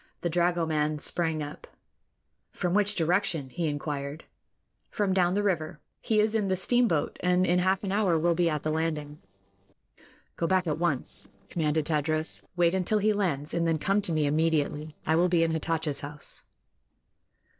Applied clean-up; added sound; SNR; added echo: neural separator model SepFormer DNS4.